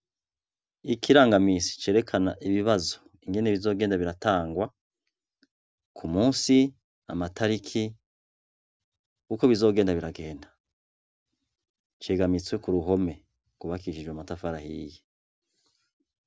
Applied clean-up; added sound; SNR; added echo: none; none; none; none.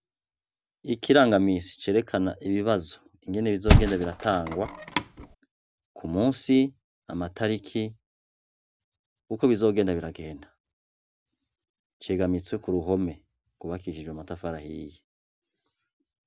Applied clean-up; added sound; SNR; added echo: none; Thump, thud; -4 dB; none.